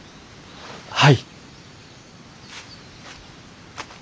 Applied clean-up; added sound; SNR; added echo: none; none; none; none.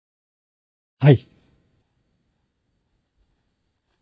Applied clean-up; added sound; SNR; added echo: neural mask model DeepFilterNet 3.